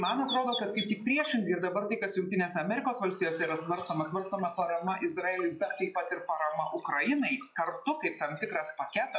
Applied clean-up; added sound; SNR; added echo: classical method log-MMSE.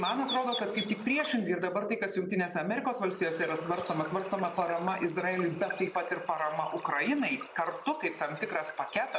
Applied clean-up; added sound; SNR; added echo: none; Water / Bird; 12 dB; none.